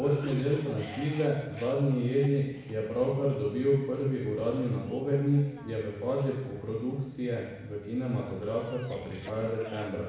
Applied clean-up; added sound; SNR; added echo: none; Cough; 18 dB; reverberation time 1.1 s.